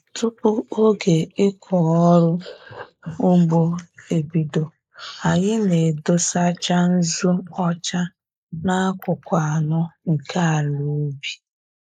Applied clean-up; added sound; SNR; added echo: neural mask model Resemble Enhance denoiser.